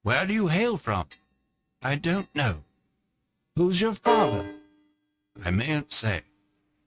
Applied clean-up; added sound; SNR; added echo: neural mask model RNNoise.